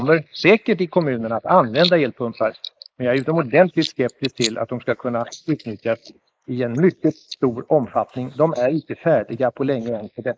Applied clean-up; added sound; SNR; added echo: neural mask model Resemble Enhance denoiser.